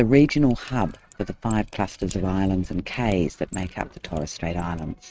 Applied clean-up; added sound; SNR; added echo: neural mask model RNNoise.